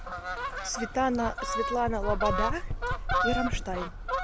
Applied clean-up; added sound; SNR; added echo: none; Knock + Fowl; -1 dB; none.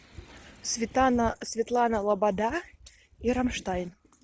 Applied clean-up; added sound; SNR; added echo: none; none; none; none.